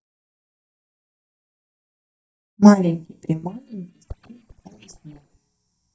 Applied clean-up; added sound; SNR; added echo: neural mask model DeepFilterNet 3.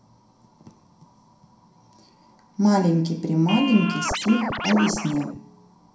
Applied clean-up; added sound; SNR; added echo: none; Scratching (performance technique); 5 dB; reverberation time 0.5 s.